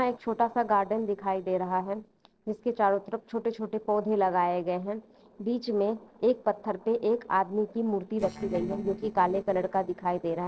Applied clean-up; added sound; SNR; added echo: neural separator model SepFormer DNS4.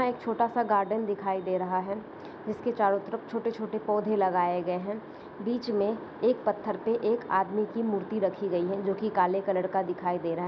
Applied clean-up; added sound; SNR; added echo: none; none; none; none.